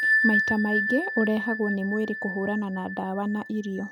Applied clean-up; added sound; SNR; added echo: none; Bell; 1 dB; none.